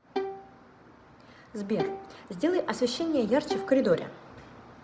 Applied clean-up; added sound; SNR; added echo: none; Bowed string instrument; 9 dB; none.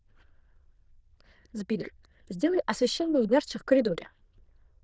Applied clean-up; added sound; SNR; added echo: neural diffusion model UNIVERSE++.